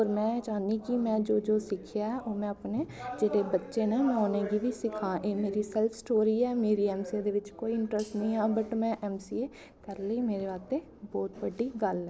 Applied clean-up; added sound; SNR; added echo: none; none; none; none.